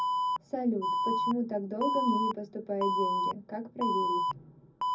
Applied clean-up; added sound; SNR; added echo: none; Alarm; -2 dB; reverberation time 0.4 s.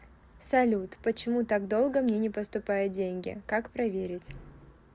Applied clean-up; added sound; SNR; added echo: none; none; none; none.